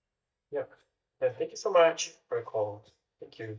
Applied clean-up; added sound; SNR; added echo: neural mask model DeepFilterNet 3.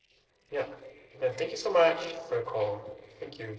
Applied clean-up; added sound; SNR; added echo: neural separator model SepFormer DNS4.